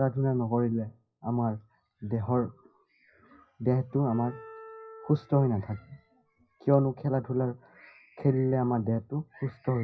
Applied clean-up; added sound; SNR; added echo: classical method WPE with log-MMSE.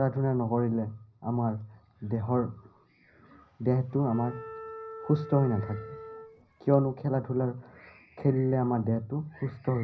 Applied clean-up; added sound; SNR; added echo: none; Wind instrument, woodwind instrument; 14 dB; reverberation time 0.5 s.